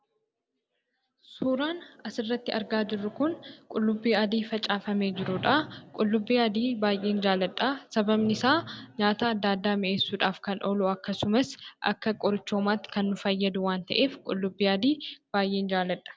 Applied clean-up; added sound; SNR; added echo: none; none; none; none.